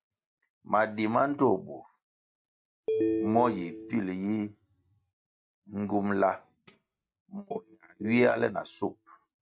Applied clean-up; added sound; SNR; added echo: neural mask model RNNoise.